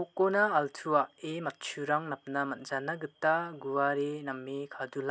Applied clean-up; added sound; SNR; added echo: none; none; none; none.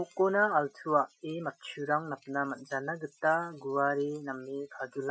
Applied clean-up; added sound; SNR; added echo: classical method Wiener filter.